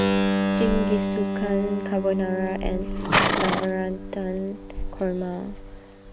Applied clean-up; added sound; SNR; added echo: none; Livestock, farm animals, working animals + Keyboard (musical); -3 dB; none.